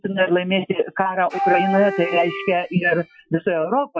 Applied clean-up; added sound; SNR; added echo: classical method Wiener filter.